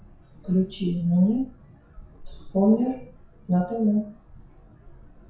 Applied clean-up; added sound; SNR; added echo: classical method WPE with log-MMSE.